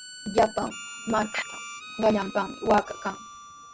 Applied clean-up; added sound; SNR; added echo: none; Harmonica; 14 dB; none.